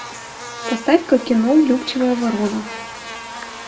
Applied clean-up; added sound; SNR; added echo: none; Buzz; 13 dB; reverberation time 0.3 s.